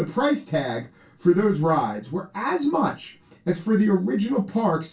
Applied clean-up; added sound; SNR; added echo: none; none; none; reverberation time 0.2 s.